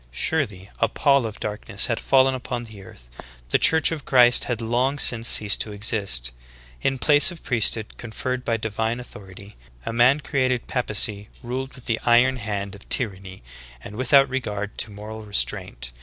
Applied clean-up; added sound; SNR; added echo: none; none; none; none.